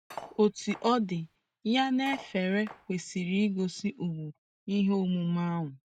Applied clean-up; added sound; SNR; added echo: none; Cutlery, silverware; 18 dB; none.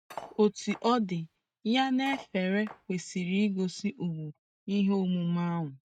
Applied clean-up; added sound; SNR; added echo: neural mask model RNNoise.